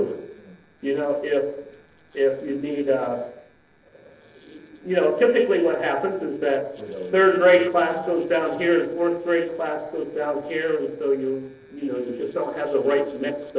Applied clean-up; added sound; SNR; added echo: neural separator model SepFormer DNS4.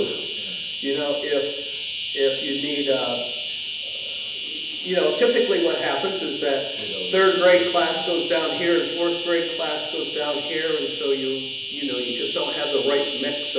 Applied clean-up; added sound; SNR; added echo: none; Insect; 6 dB; reverberation time 0.8 s.